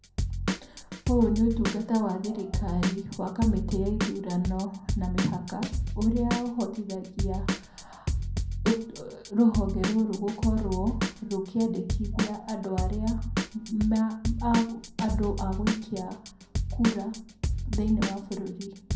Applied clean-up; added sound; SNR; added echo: none; Drum / Drum kit; 2 dB; reverberation time 0.6 s.